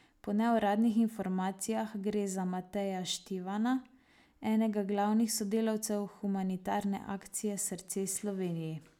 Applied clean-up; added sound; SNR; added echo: none; none; none; none.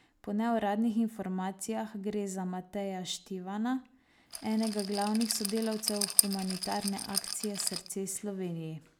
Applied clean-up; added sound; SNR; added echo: none; Rattle; 2 dB; none.